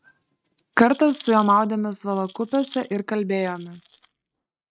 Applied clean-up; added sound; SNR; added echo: neural mask model RNNoise.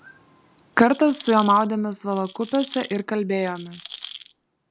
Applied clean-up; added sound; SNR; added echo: none; Rattle; 18 dB; none.